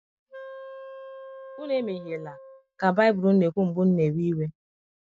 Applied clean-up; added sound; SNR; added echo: neural mask model RNNoise.